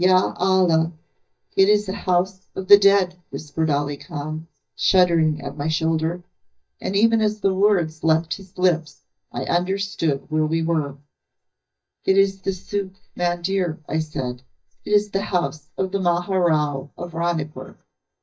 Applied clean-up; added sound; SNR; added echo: neural mask model DeepFilterNet 3.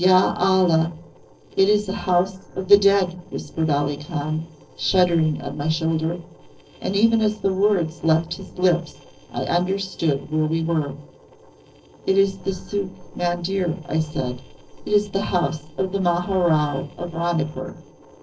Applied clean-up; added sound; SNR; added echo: neural separator model SepFormer DNS4.